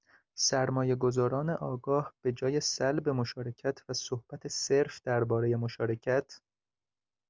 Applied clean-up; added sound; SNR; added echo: none; none; none; none.